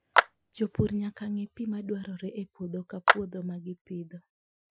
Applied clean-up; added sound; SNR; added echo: classical method Wiener filter.